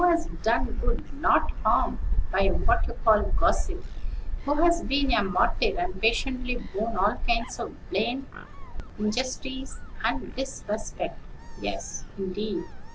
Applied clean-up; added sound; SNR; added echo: none; Gull, seagull; 0 dB; none.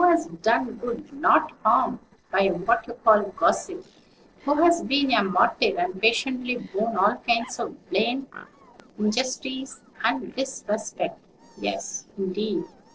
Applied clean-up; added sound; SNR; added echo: neural separator model SepFormer DNS4.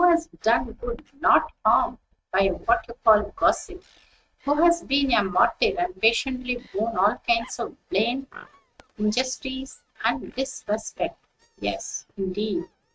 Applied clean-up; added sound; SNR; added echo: neural mask model RNNoise.